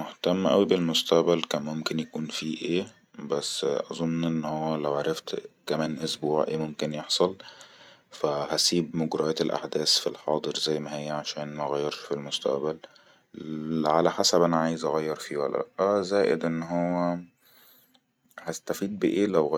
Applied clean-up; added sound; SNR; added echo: none; none; none; none.